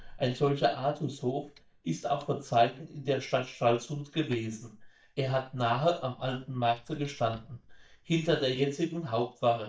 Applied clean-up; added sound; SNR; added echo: neural mask model DeepFilterNet 3.